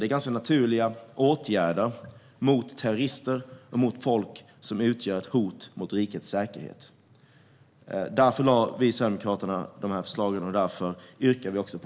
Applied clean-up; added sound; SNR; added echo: none; none; none; none.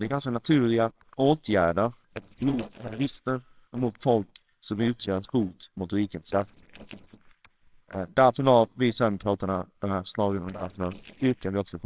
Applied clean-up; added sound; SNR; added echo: neural separator model SepFormer WHAMR!.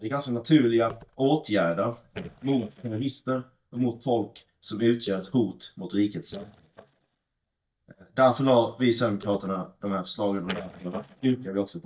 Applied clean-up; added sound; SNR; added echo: neural mask model DeepFilterNet 3.